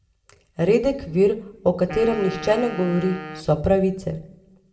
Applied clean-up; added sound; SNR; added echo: none; Wind instrument, woodwind instrument; 14 dB; reverberation time 0.4 s.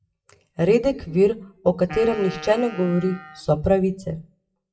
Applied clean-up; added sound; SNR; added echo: classical method WPE with log-MMSE.